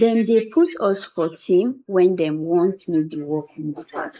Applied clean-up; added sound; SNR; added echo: neural mask model Resemble Enhance denoiser.